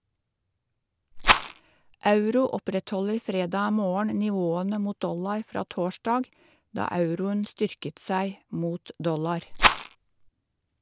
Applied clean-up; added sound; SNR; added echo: none; Rattle; -3 dB; none.